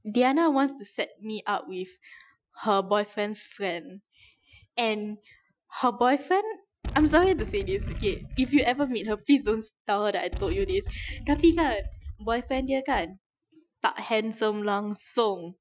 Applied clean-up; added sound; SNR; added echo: classical method Wiener filter.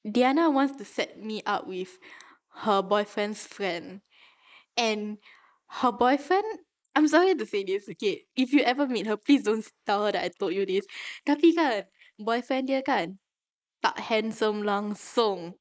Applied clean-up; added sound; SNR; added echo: neural mask model Resemble Enhance denoiser.